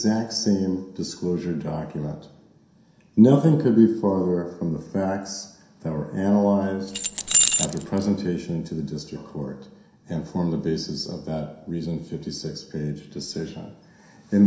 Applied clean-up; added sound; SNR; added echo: none; Keys jangling; -1 dB; reverberation time 0.7 s.